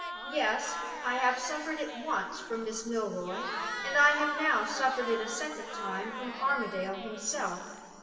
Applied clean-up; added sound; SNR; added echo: none; Crowd / Cheering; 9 dB; reverberation time 2.6 s.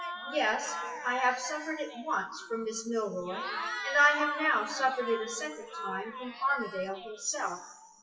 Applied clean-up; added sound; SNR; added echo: classical method WPE with log-MMSE.